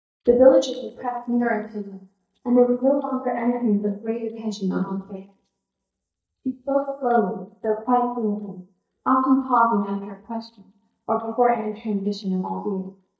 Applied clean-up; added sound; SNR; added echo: neural mask model DeepFilterNet 3.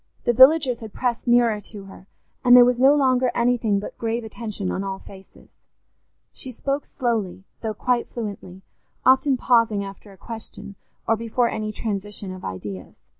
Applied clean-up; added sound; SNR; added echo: none; none; none; none.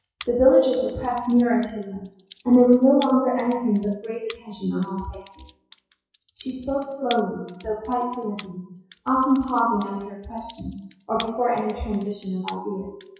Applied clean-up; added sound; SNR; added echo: classical method WPE with log-MMSE.